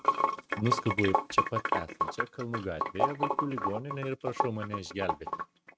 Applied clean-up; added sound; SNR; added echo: neural mask model RNNoise.